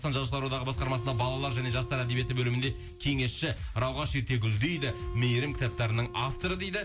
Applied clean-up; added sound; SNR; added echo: none; Wind instrument, woodwind instrument; 16 dB; none.